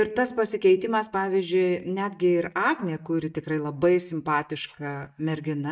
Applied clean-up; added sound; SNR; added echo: neural mask model DeepFilterNet 3.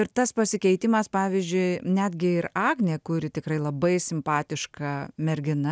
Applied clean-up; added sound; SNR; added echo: none; none; none; none.